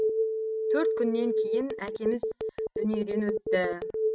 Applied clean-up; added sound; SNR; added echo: neural mask model RNNoise.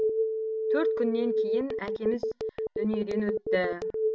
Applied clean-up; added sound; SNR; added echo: none; Telephone; -3 dB; none.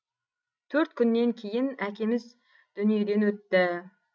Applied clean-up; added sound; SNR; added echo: none; none; none; none.